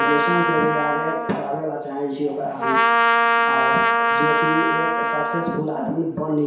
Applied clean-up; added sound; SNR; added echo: none; Trumpet; -4 dB; reverberation time 0.7 s.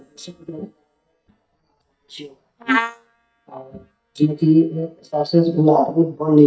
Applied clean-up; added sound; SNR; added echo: neural mask model DeepFilterNet 3.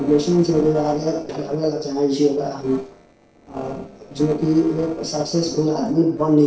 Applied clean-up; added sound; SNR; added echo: neural separator model SepFormer DNS4.